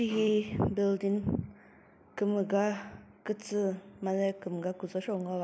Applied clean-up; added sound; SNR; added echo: none; none; none; none.